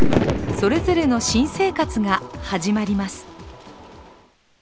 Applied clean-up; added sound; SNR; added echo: none; Fireworks; 2 dB; none.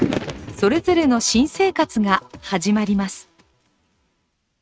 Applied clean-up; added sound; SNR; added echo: neural mask model RNNoise.